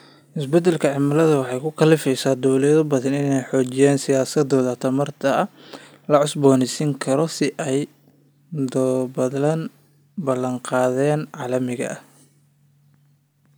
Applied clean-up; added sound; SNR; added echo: none; none; none; none.